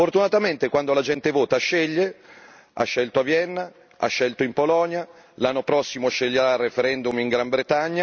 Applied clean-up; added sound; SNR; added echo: none; none; none; none.